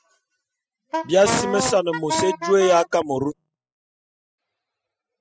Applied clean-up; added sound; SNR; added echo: classical method spectral subtraction.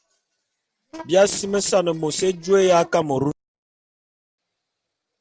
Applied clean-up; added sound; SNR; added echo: neural separator model SepFormer DNS4.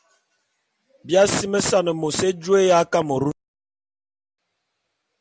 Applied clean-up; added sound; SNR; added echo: none; none; none; none.